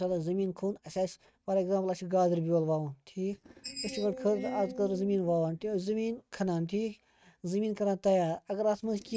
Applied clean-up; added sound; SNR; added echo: neural mask model RNNoise.